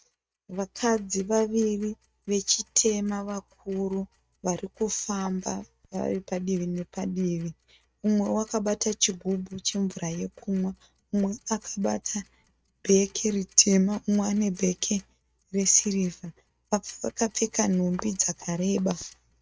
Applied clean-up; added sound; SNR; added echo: neural mask model RNNoise.